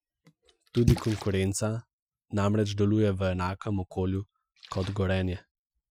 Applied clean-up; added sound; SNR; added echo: classical method Wiener filter.